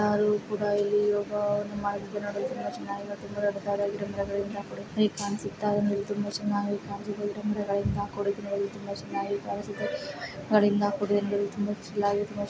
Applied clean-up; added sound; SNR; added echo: none; none; none; none.